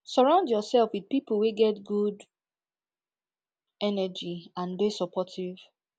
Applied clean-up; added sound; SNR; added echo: none; none; none; none.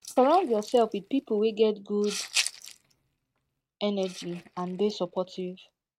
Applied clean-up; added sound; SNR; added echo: neural mask model RNNoise.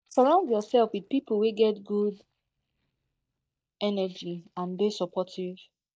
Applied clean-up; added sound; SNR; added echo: neural mask model DeepFilterNet 3.